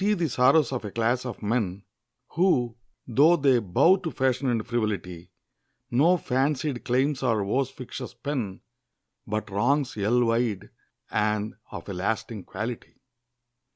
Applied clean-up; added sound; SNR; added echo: none; none; none; none.